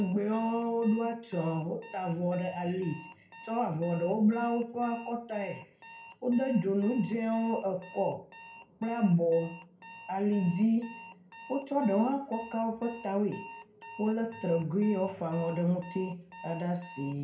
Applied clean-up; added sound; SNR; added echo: none; Alarm; 19 dB; reverberation time 0.5 s.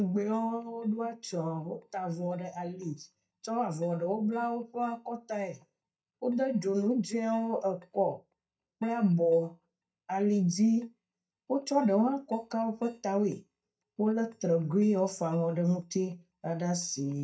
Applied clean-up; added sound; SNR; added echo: neural mask model DeepFilterNet 3.